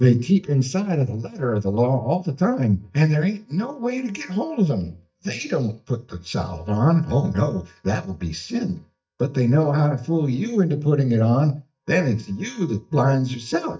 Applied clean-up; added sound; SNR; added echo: neural mask model DeepFilterNet 3.